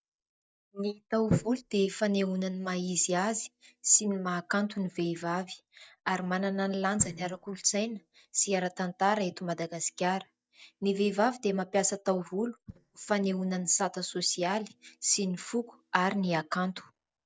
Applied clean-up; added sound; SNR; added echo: neural mask model DeepFilterNet 3.